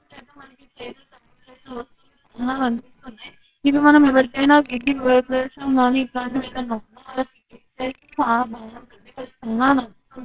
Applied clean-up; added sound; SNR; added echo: neural separator model SepFormer WHAMR!.